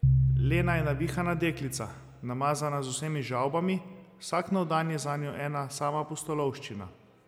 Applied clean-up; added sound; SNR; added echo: none; Piano; 0 dB; none.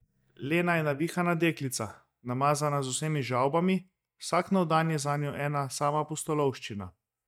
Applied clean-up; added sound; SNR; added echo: neural mask model DeepFilterNet 3.